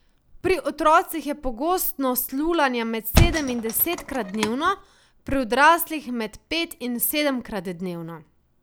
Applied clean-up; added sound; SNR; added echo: none; Thump, thud; 0 dB; none.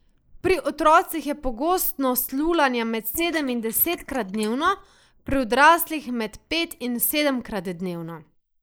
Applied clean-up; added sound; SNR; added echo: neural mask model Resemble Enhance denoiser.